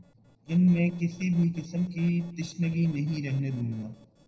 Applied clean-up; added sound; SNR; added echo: neural separator model SepFormer DNS4.